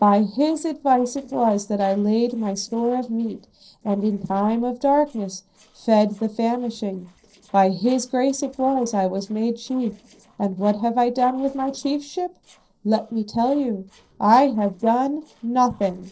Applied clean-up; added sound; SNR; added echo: neural separator model SepFormer DNS4.